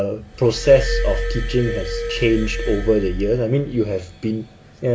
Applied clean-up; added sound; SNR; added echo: none; Glass; 6 dB; none.